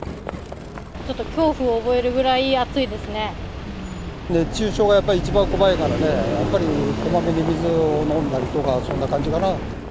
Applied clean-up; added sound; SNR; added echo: none; Livestock, farm animals, working animals; 15 dB; none.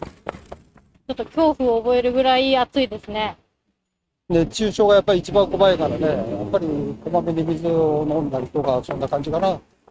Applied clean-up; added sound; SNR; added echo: neural mask model RNNoise.